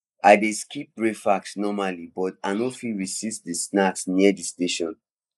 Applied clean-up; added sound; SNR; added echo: neural mask model Resemble Enhance denoiser.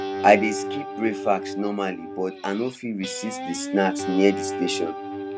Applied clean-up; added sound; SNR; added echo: none; Guitar; 7 dB; none.